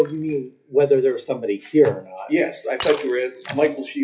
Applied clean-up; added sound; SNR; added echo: classical method WPE with log-MMSE.